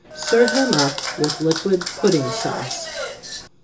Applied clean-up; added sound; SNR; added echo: none; Applause / Clapping; 5 dB; reverberation time 0.2 s.